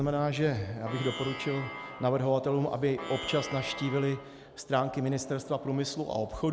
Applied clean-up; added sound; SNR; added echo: none; Plucked string instrument; 10 dB; none.